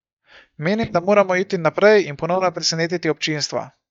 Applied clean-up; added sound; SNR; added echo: neural mask model DeepFilterNet 3.